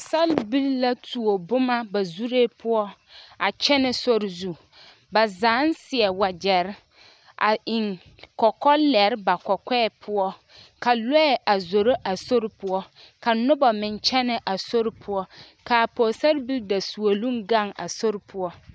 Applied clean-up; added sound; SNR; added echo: none; none; none; none.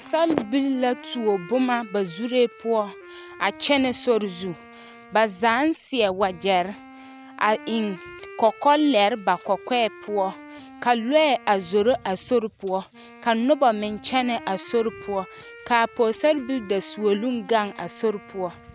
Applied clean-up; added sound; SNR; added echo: none; Wind instrument, woodwind instrument; 20 dB; none.